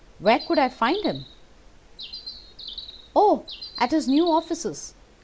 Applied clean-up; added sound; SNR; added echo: none; Bird; 16 dB; none.